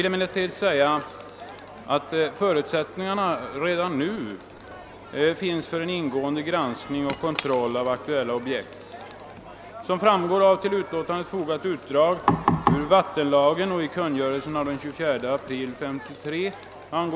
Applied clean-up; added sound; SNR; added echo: none; Crowd + Cutlery, silverware / Chink, clink; 18 dB; none.